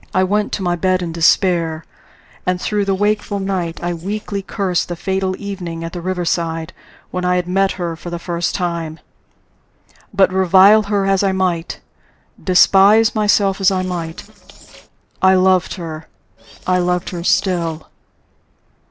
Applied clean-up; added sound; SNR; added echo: neural separator model SepFormer DNS4.